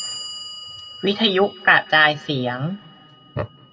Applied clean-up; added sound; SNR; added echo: none; Clock; 16 dB; reverberation time 1.3 s.